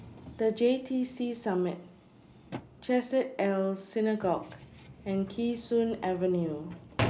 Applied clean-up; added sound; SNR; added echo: none; Drawer open or close; 11 dB; none.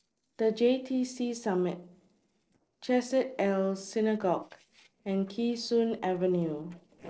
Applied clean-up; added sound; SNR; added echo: neural separator model SepFormer DNS4.